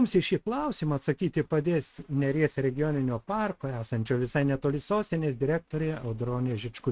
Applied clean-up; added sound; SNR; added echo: neural mask model RNNoise.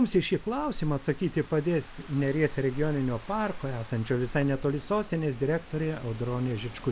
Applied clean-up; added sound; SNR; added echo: none; Rain / Thunderstorm; 19 dB; none.